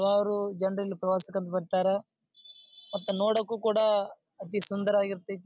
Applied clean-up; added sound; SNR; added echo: none; none; none; none.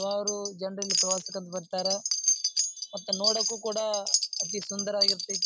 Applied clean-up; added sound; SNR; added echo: none; Wind chime; -4 dB; none.